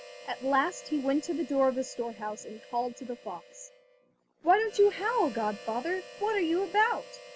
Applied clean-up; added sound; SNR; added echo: none; Harmonica; 18 dB; none.